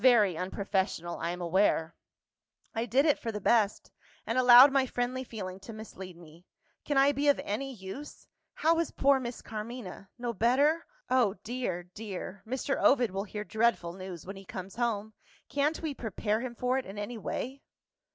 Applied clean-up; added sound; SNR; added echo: none; none; none; none.